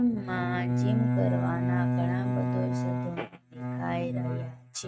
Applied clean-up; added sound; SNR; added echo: neural mask model RNNoise.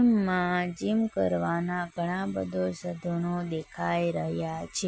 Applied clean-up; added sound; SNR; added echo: none; none; none; none.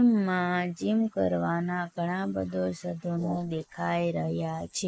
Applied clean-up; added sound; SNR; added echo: neural mask model Resemble Enhance denoiser.